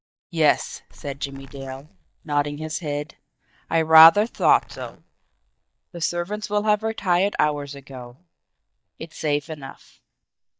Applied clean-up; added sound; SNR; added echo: neural mask model DeepFilterNet 3.